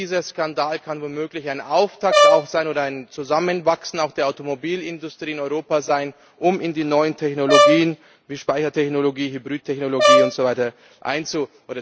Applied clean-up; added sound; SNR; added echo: none; Brass instrument; -4 dB; none.